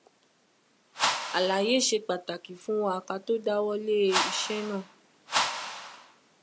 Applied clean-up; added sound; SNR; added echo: none; Whoosh, swoosh, swish; 2 dB; none.